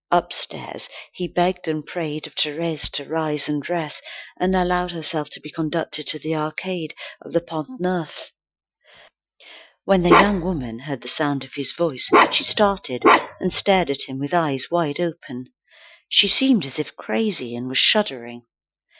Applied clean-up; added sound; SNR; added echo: classical method Wiener filter.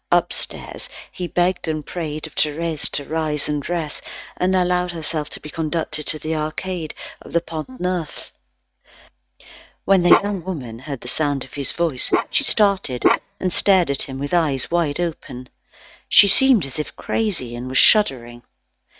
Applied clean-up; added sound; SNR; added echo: neural mask model RNNoise.